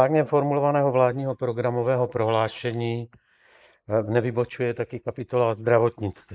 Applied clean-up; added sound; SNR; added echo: neural mask model Resemble Enhance denoiser.